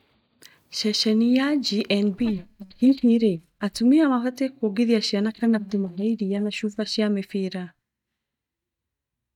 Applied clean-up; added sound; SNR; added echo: neural mask model DeepFilterNet 3.